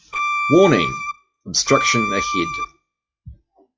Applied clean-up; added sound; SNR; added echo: classical method log-MMSE.